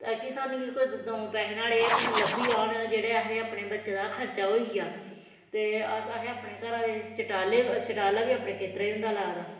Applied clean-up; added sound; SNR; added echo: none; Writing; 1 dB; reverberation time 1.1 s.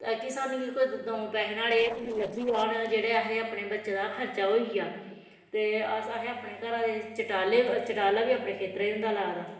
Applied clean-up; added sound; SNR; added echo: neural separator model SepFormer DNS4.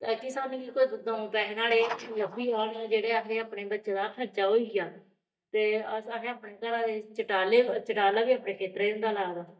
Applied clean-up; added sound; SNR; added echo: neural mask model DeepFilterNet 3.